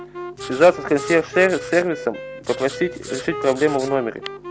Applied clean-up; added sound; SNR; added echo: none; Writing + Wind instrument, woodwind instrument; 12 dB; none.